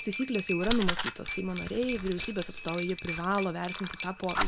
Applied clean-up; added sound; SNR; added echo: none; Fire + Cutlery, silverware; 3 dB; none.